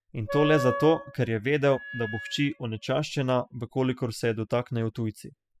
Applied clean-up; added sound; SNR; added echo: classical method spectral subtraction.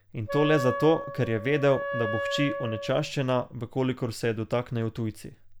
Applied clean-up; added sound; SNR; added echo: none; Wind instrument, woodwind instrument; 6 dB; none.